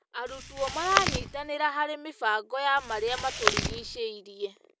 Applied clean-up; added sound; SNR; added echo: none; Chewing, mastication; 1 dB; none.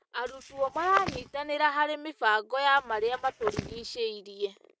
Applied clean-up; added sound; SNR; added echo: neural mask model RNNoise.